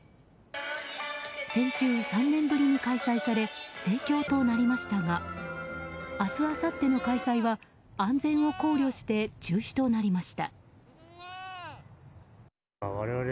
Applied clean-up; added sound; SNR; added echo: none; Livestock, farm animals, working animals; 16 dB; none.